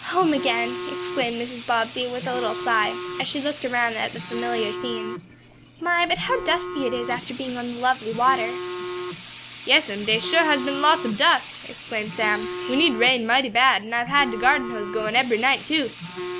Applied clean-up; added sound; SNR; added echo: none; Sink (filling or washing) / Water tap, faucet + Telephone; 8 dB; none.